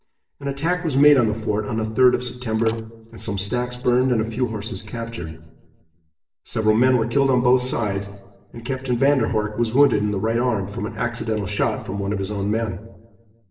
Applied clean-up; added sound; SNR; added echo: neural separator model SepFormer DNS4.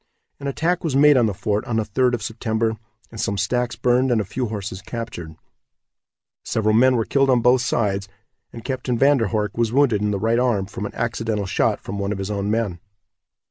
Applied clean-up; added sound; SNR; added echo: none; none; none; none.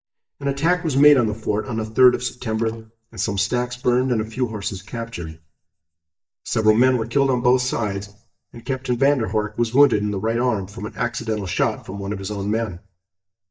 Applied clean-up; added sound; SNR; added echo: neural mask model DeepFilterNet 3.